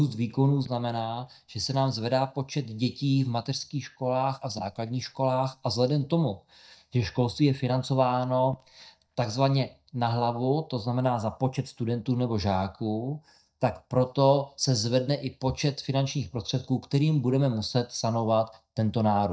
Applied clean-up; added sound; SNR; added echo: neural mask model DeepFilterNet 3.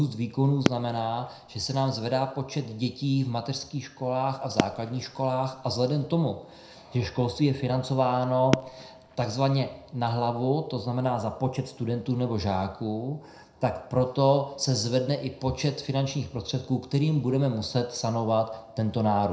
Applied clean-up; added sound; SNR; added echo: none; Fireworks; 6 dB; reverberation time 0.4 s.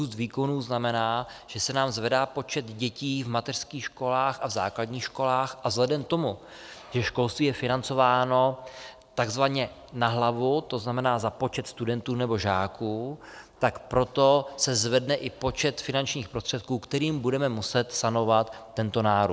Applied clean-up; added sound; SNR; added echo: none; none; none; none.